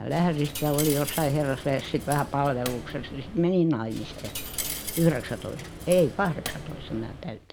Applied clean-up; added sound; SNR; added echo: none; Coin (dropping); 10 dB; none.